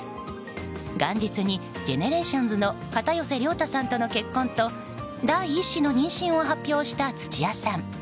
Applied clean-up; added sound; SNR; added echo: none; none; none; none.